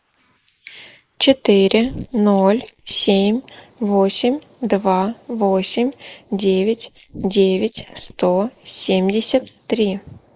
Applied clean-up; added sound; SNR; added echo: neural mask model Resemble Enhance denoiser.